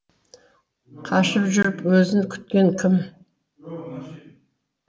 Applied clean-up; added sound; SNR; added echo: none; none; none; none.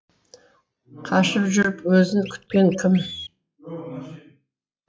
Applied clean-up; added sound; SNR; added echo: classical method log-MMSE.